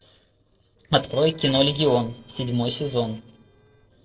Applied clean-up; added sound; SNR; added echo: neural separator model SepFormer DNS4.